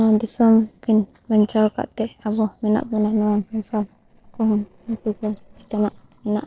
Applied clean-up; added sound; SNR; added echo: neural separator model SepFormer DNS4.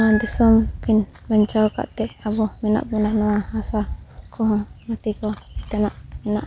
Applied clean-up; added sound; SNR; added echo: none; none; none; none.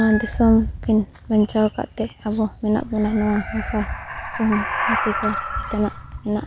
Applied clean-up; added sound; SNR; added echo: none; Animal; 7 dB; none.